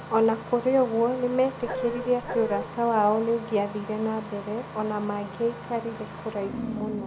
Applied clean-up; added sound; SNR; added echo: none; Engine starting + Dog; 10 dB; none.